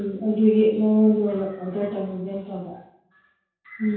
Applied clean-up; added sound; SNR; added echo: none; none; none; reverberation time 0.5 s.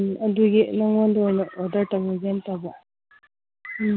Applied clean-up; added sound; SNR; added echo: none; none; none; none.